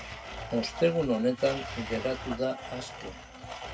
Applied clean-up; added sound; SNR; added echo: none; Domestic sounds, home sounds; 9 dB; reverberation time 0.2 s.